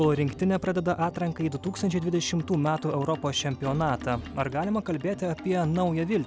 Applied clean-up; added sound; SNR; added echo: none; none; none; none.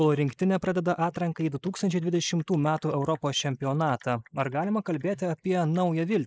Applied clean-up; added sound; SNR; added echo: neural mask model Resemble Enhance denoiser.